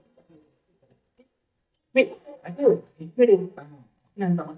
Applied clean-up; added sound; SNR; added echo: neural mask model DeepFilterNet 3.